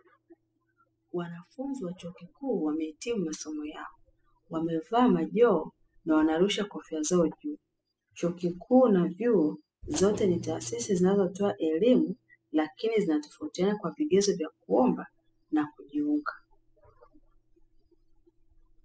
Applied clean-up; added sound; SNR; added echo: classical method spectral subtraction.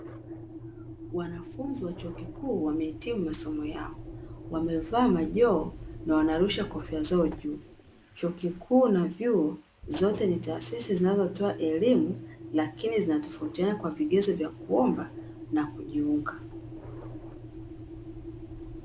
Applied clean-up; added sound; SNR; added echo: none; Engine; 13 dB; none.